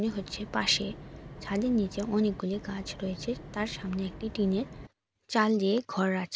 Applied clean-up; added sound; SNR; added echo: none; Wind; 14 dB; none.